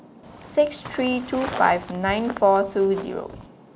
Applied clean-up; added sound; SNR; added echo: none; Walk, footsteps; 13 dB; none.